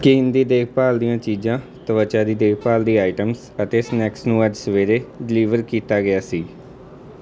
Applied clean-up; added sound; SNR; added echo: none; none; none; none.